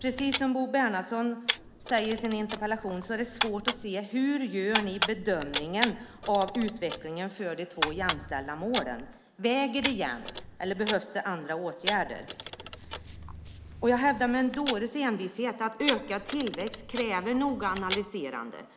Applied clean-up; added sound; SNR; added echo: none; Camera; 7 dB; none.